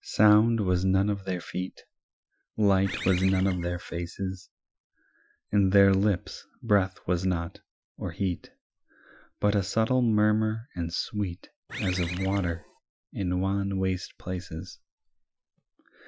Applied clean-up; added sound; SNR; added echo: classical method Wiener filter.